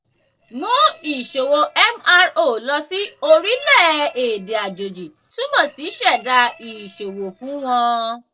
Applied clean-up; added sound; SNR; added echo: neural separator model SepFormer DNS4.